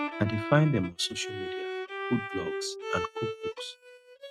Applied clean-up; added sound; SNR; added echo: neural mask model RNNoise.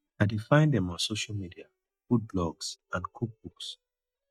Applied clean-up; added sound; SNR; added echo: neural mask model DeepFilterNet 3.